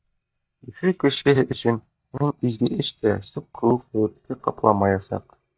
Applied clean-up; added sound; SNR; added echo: neural mask model DeepFilterNet 3.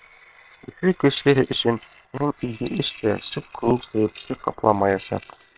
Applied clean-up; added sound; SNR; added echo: neural separator model SepFormer WHAM!.